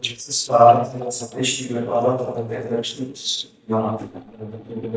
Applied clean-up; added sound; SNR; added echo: neural mask model DeepFilterNet 3.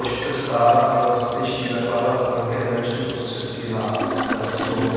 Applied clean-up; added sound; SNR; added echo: none; Toilet flush; 9 dB; reverberation time 2.1 s.